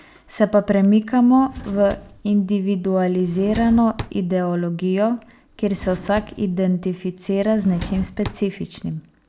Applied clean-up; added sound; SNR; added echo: none; Drawer open or close; 15 dB; none.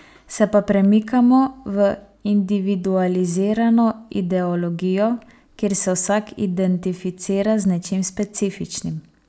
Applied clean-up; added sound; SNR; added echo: none; none; none; none.